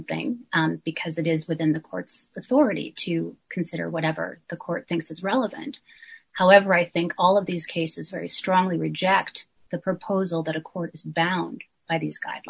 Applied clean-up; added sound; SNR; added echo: none; none; none; none.